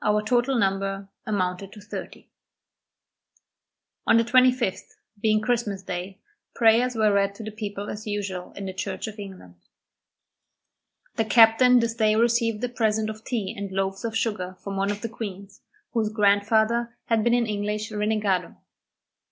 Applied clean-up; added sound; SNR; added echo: none; none; none; none.